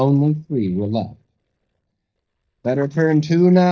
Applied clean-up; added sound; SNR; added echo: neural mask model DeepFilterNet 3.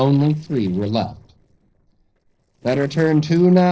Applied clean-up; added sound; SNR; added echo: neural separator model SepFormer DNS4.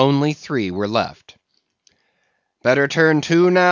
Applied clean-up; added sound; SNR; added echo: none; none; none; none.